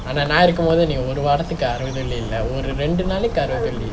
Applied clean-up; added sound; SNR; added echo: none; Bird; 8 dB; reverberation time 0.5 s.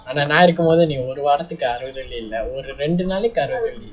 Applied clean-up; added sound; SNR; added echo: classical method WPE with log-MMSE.